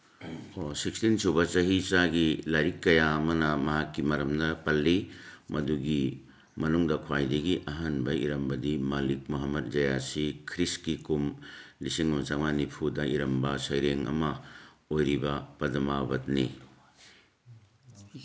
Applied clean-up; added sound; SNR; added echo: none; none; none; none.